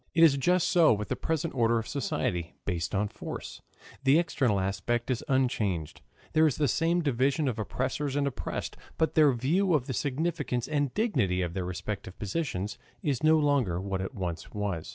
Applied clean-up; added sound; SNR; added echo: none; none; none; none.